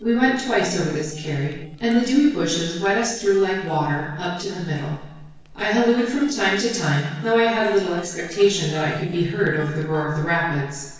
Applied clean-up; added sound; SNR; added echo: neural separator model SepFormer DNS4.